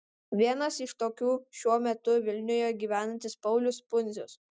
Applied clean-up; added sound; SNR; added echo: none; none; none; none.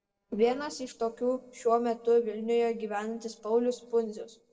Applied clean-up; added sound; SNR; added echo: neural separator model SepFormer DNS4.